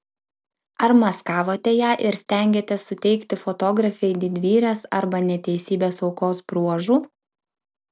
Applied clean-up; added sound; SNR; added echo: none; none; none; none.